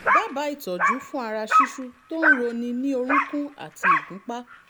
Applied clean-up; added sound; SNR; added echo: none; Dog; -5 dB; none.